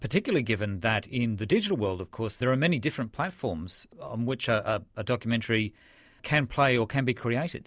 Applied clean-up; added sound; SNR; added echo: none; none; none; none.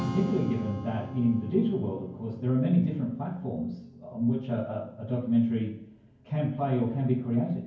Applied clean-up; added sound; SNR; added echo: none; Strum; 14 dB; reverberation time 0.9 s.